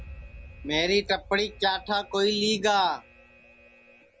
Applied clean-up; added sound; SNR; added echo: none; Alarm; 19 dB; none.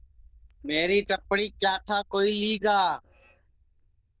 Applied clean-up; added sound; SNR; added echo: neural diffusion model UNIVERSE++.